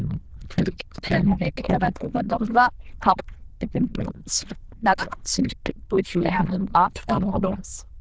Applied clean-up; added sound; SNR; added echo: neural diffusion model UNIVERSE++.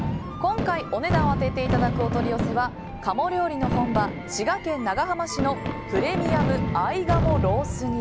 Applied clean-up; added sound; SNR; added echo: none; Fireworks; 1 dB; none.